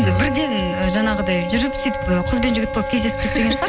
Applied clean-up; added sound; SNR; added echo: none; Wind instrument, woodwind instrument + Wind instrument, woodwind instrument; 6 dB; none.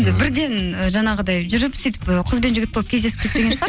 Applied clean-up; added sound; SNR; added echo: none; none; none; none.